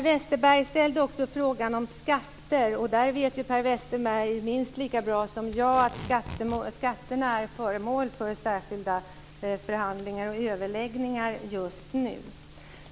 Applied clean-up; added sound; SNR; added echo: none; Packing tape, duct tape; 13 dB; none.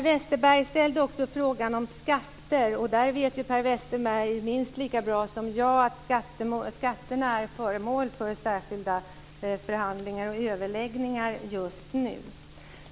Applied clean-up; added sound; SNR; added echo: none; none; none; none.